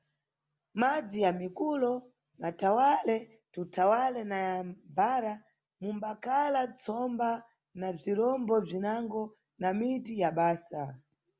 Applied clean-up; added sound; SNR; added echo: none; none; none; none.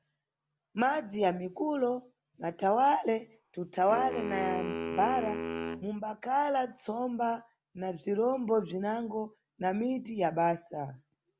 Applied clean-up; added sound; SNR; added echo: none; Wind instrument, woodwind instrument; 6 dB; none.